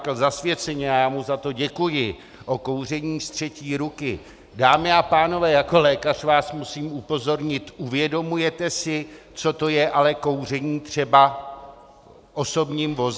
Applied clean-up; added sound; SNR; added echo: none; none; none; none.